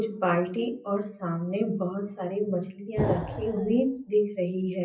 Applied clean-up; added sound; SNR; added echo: classical method WPE with log-MMSE.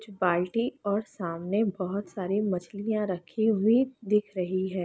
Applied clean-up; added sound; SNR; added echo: none; none; none; none.